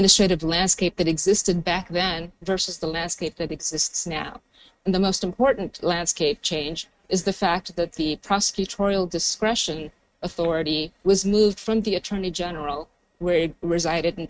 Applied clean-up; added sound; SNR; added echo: neural mask model RNNoise.